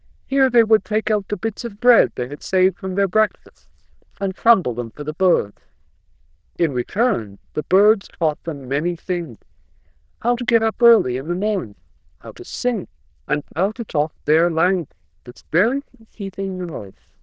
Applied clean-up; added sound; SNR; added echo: neural diffusion model UNIVERSE++.